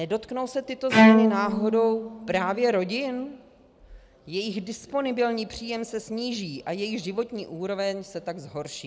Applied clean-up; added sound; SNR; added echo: none; Bowed string instrument; -5 dB; none.